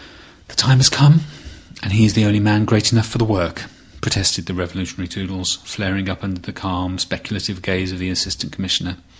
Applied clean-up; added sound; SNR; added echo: none; none; none; none.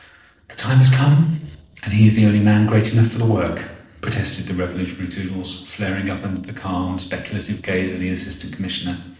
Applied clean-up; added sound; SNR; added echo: neural separator model SepFormer DNS4.